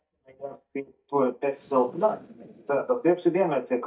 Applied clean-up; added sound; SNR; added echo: neural mask model DeepFilterNet 3.